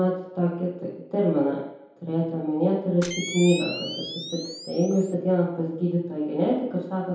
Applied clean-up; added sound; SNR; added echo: none; Camera; 12 dB; reverberation time 0.8 s.